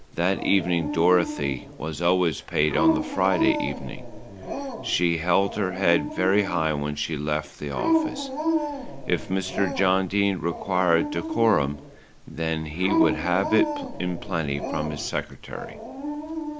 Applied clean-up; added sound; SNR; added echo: none; Dog; 4 dB; none.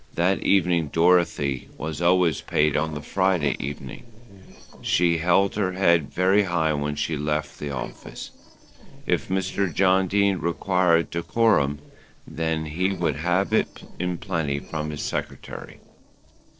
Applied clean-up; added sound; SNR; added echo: neural separator model SepFormer DNS4.